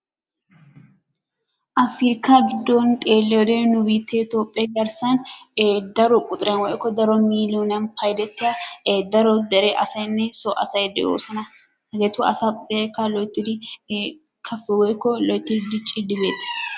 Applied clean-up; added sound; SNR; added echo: none; none; none; none.